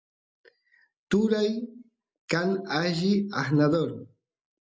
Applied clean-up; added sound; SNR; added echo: none; none; none; none.